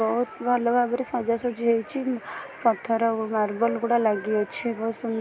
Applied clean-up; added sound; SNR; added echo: none; none; none; none.